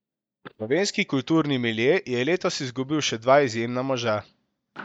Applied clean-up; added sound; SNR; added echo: neural mask model DeepFilterNet 3.